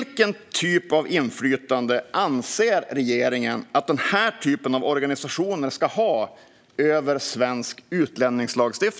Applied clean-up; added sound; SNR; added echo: none; none; none; none.